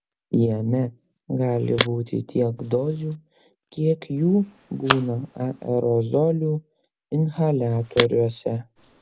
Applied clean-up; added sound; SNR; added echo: none; Telephone; 11 dB; none.